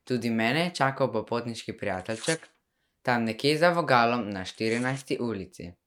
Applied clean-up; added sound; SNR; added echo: neural mask model RNNoise.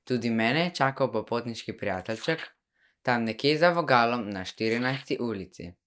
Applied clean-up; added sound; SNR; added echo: neural mask model DeepFilterNet 3.